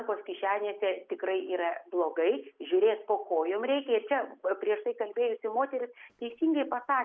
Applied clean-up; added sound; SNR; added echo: none; none; none; none.